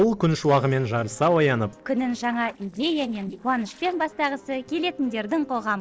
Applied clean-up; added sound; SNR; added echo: neural separator model SepFormer DNS4.